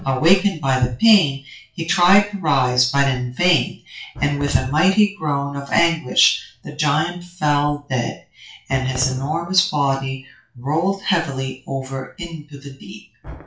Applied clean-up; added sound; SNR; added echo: classical method WPE with log-MMSE.